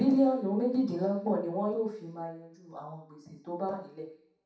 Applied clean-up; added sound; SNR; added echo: none; none; none; reverberation time 0.7 s.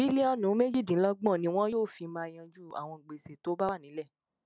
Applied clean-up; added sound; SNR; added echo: none; none; none; none.